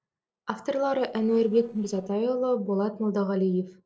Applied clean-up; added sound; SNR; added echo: neural separator model SepFormer DNS4.